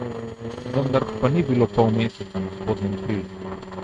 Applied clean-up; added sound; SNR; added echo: neural mask model RNNoise.